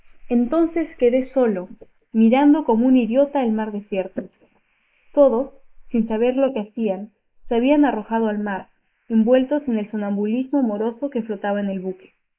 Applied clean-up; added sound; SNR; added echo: neural mask model Resemble Enhance denoiser.